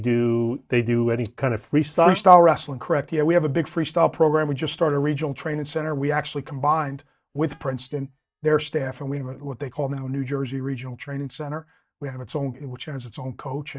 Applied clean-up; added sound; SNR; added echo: neural mask model DeepFilterNet 3.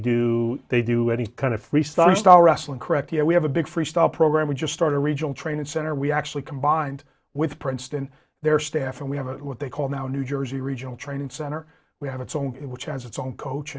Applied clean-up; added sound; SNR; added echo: none; none; none; none.